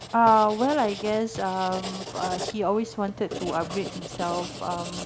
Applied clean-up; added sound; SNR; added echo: none; Writing; 11 dB; none.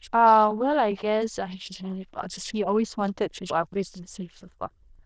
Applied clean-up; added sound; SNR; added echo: neural diffusion model UNIVERSE++.